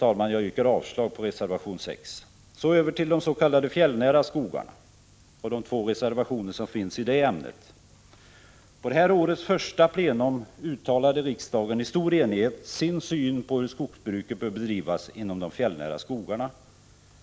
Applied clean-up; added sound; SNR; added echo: none; none; none; none.